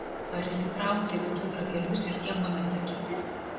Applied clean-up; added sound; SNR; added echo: none; Train; 5 dB; reverberation time 1.5 s.